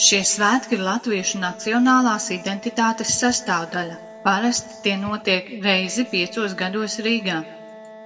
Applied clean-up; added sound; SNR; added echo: none; Wind instrument, woodwind instrument; 19 dB; reverberation time 0.9 s.